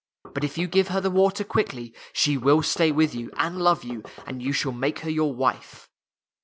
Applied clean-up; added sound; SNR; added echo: none; Knock; 19 dB; none.